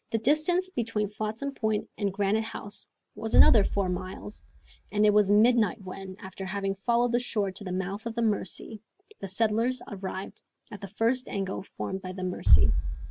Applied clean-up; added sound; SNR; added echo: none; Bass drum; 0 dB; none.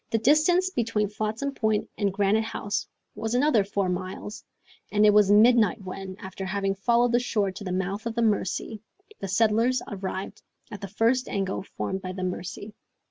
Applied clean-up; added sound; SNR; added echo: none; none; none; none.